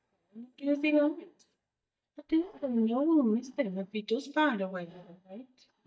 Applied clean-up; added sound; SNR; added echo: neural mask model DeepFilterNet 3.